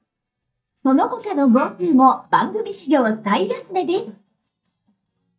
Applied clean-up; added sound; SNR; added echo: neural mask model DeepFilterNet 3.